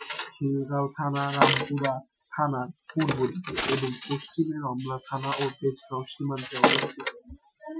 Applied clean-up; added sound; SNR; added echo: classical method Wiener filter.